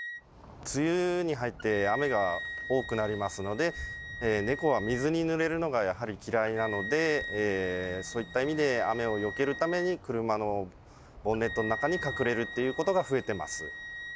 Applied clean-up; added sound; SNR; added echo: none; Wind instrument, woodwind instrument; 11 dB; none.